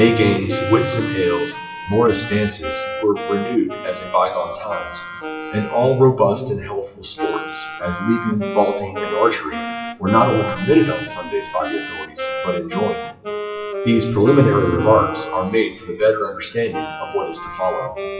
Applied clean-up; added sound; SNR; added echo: classical method WPE with log-MMSE.